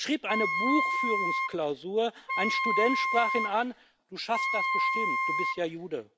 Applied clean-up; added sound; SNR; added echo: none; Wind instrument, woodwind instrument; -2 dB; none.